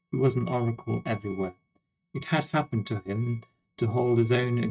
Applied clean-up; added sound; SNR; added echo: neural mask model RNNoise.